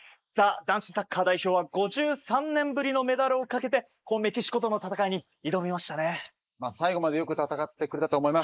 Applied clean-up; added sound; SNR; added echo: neural mask model Resemble Enhance denoiser.